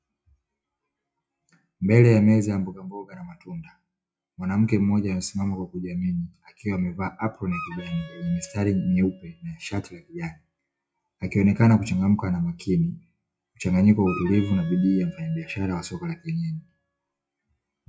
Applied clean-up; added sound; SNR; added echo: classical method WPE with log-MMSE.